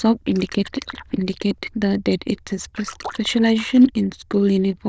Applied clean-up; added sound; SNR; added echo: neural diffusion model UNIVERSE++.